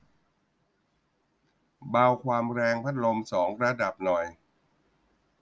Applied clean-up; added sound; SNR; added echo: none; none; none; none.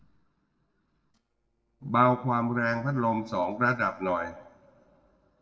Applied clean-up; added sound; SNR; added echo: neural separator model SepFormer DNS4.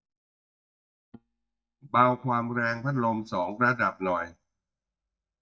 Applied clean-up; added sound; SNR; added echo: neural mask model DeepFilterNet 3.